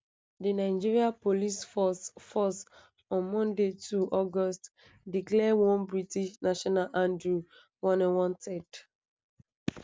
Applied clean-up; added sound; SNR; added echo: none; none; none; none.